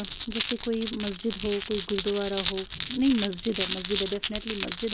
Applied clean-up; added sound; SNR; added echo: none; Glass; 5 dB; none.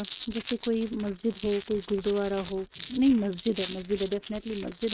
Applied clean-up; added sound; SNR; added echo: neural mask model RNNoise.